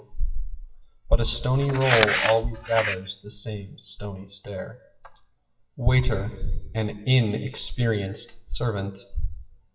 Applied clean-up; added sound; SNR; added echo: classical method WPE with log-MMSE.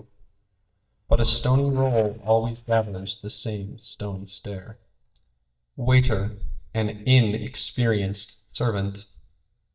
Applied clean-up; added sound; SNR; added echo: neural mask model DeepFilterNet 3.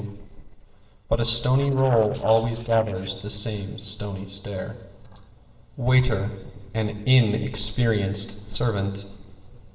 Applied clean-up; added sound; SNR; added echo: neural separator model SepFormer DNS4.